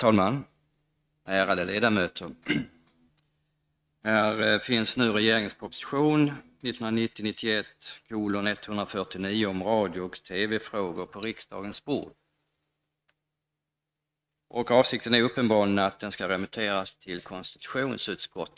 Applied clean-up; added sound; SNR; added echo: neural mask model RNNoise.